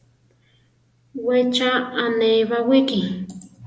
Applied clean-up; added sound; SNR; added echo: none; none; none; none.